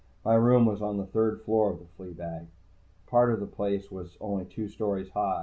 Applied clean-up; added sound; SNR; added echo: none; none; none; none.